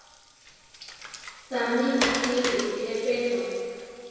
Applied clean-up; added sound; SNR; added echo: none; Water; 6 dB; reverberation time 2.2 s.